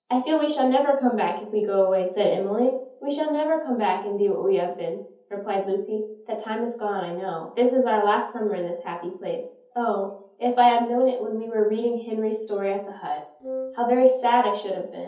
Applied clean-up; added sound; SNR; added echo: none; Wind instrument, woodwind instrument; 10 dB; reverberation time 0.5 s.